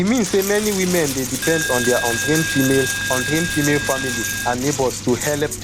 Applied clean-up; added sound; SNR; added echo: none; Coin (dropping); 4 dB; none.